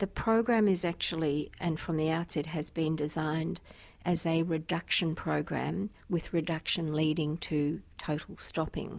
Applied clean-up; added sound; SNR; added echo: none; none; none; none.